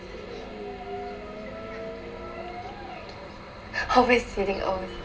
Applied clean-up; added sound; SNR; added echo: none; Bus; 13 dB; reverberation time 0.2 s.